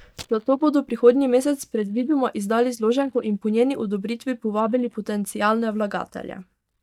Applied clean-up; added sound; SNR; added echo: neural mask model DeepFilterNet 3.